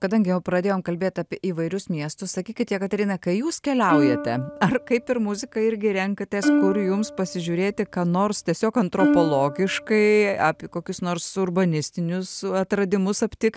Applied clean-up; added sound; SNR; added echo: none; Plucked string instrument; 4 dB; none.